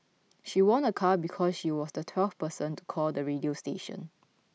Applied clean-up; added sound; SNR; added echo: none; none; none; none.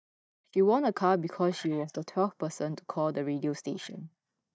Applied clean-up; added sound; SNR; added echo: neural mask model DeepFilterNet 3.